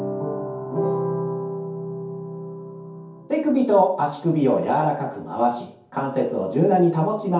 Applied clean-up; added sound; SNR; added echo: none; none; none; reverberation time 0.6 s.